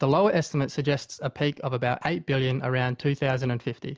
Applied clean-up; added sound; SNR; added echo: none; none; none; none.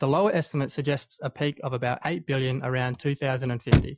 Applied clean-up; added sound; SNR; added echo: classical method Wiener filter.